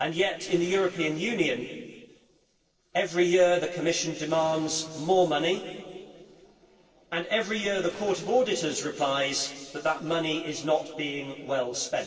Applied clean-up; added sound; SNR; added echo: neural separator model SepFormer DNS4.